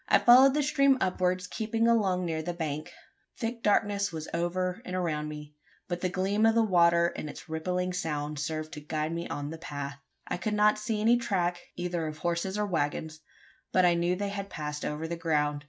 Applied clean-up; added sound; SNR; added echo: none; none; none; none.